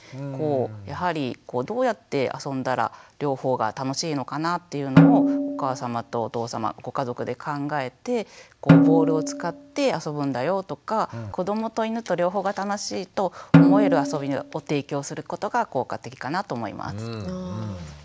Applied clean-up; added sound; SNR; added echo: none; Snare drum; -5 dB; none.